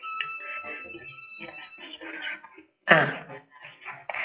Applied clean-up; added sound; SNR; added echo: classical method WPE with log-MMSE.